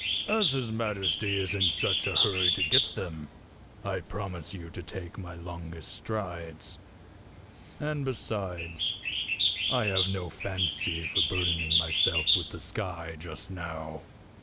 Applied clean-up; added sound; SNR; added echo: none; Bird; -2 dB; none.